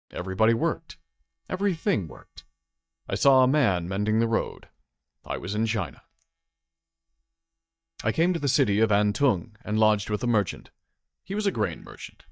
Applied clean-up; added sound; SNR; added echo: neural mask model DeepFilterNet 3.